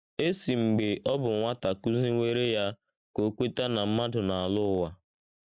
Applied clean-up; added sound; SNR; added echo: none; none; none; none.